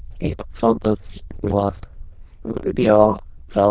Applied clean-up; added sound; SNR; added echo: neural diffusion model UNIVERSE++.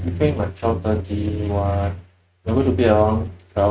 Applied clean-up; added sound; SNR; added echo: neural mask model RNNoise.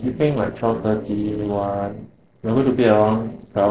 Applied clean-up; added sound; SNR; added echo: neural separator model SepFormer DNS4.